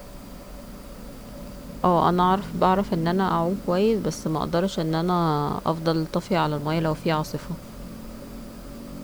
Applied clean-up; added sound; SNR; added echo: none; none; none; none.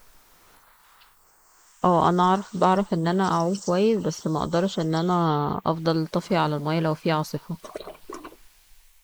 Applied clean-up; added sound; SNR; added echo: neural mask model Resemble Enhance denoiser.